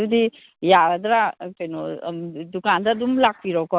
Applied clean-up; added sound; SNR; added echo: none; none; none; none.